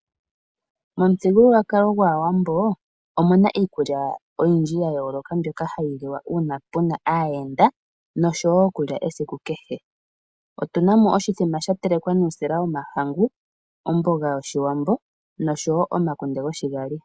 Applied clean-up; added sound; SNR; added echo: none; none; none; none.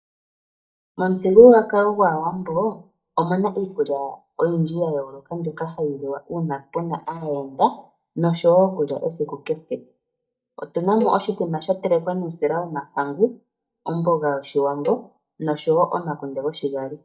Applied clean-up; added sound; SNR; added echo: neural mask model DeepFilterNet 3.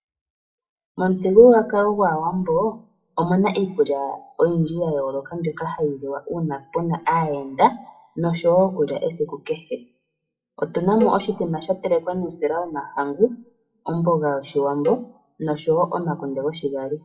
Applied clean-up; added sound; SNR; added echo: classical method WPE with log-MMSE.